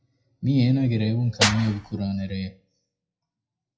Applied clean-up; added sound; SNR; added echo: classical method WPE with log-MMSE.